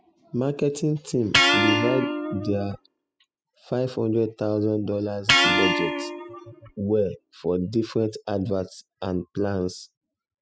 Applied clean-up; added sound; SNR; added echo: classical method spectral subtraction.